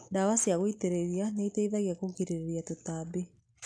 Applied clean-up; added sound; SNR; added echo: none; none; none; none.